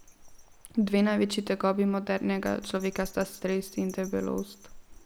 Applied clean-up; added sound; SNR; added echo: none; Bell; 20 dB; none.